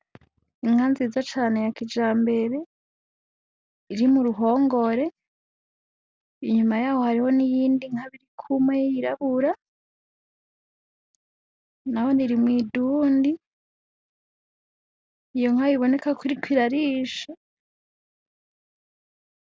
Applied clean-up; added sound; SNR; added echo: none; none; none; none.